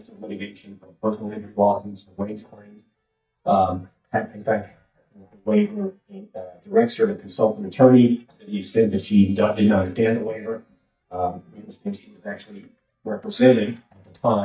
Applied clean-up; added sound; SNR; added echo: neural mask model DeepFilterNet 3.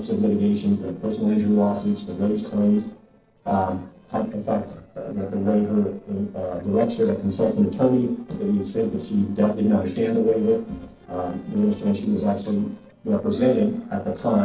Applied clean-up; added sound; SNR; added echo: neural separator model SepFormer DNS4.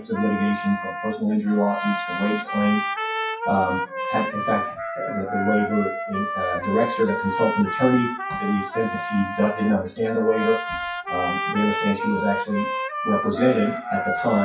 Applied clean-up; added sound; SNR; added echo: classical method WPE with log-MMSE.